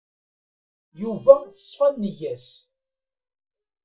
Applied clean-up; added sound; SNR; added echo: neural mask model DeepFilterNet 3.